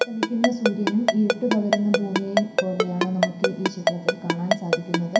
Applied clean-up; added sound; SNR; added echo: none; Ringtone; 0 dB; reverberation time 0.5 s.